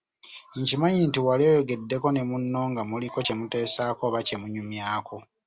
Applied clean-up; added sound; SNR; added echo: none; none; none; none.